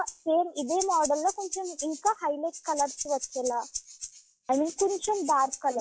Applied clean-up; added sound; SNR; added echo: classical method log-MMSE.